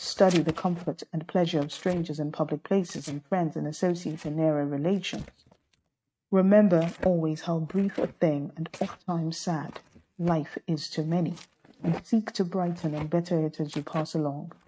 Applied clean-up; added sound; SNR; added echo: neural mask model RNNoise.